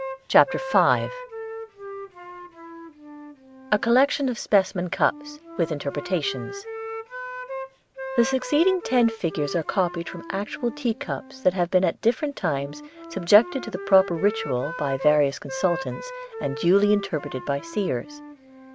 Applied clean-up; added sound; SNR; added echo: none; Wind instrument, woodwind instrument; 12 dB; none.